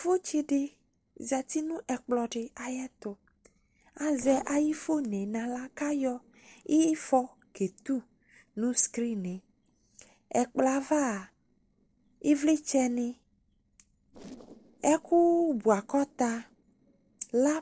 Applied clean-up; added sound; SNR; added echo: neural separator model SepFormer DNS4.